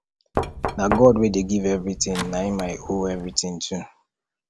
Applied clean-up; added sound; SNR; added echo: none; Knock; 7 dB; none.